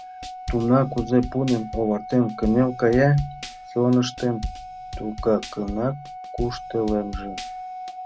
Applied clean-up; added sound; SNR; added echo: none; Drum / Drum kit + Organ; 11 dB; none.